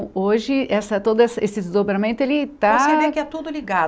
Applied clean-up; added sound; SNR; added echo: none; none; none; none.